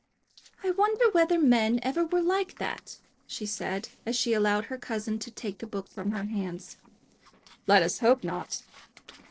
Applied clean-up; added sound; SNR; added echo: neural separator model SepFormer DNS4.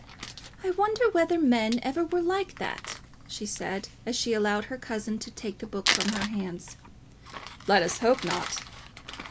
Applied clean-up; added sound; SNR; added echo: none; Crumpling, crinkling; 9 dB; none.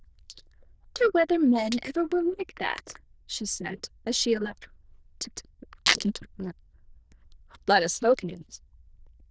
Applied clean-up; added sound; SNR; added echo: neural diffusion model UNIVERSE++.